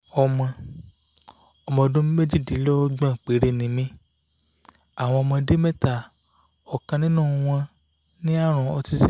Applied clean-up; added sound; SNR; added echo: none; none; none; none.